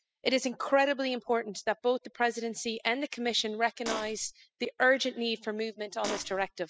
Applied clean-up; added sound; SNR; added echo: classical method spectral subtraction.